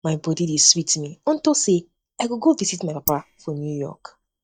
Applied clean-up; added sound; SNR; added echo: neural mask model DeepFilterNet 3.